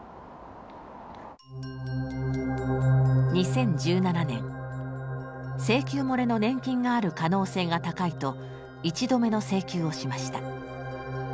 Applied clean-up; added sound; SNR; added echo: none; none; none; none.